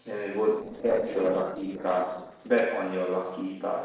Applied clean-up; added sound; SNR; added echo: neural separator model SepFormer DNS4.